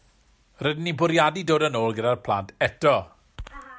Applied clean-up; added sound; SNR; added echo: none; none; none; none.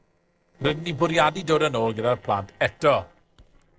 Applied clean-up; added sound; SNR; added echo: neural separator model SepFormer DNS4.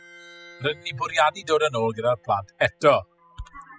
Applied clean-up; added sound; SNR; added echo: classical method spectral subtraction.